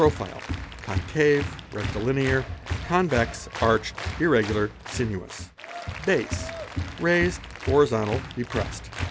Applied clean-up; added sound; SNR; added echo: none; Applause; 7 dB; none.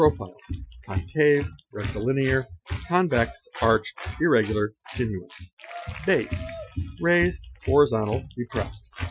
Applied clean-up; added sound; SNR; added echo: classical method Wiener filter.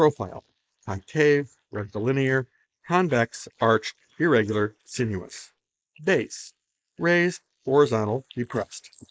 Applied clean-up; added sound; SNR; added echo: neural mask model Resemble Enhance denoiser.